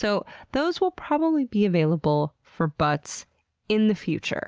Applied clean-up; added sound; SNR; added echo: none; none; none; none.